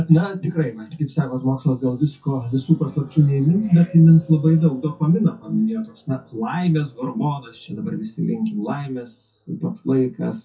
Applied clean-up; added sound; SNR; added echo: classical method WPE with log-MMSE.